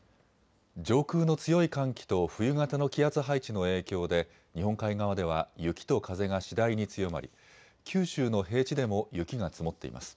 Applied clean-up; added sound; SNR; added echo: none; none; none; none.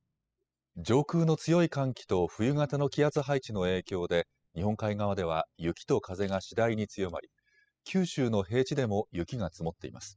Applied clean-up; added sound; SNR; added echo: classical method spectral subtraction.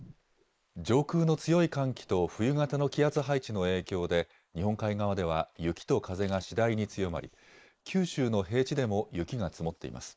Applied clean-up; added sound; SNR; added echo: neural mask model Resemble Enhance denoiser.